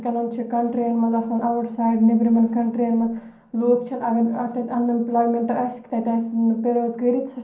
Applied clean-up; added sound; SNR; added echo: none; none; none; reverberation time 0.6 s.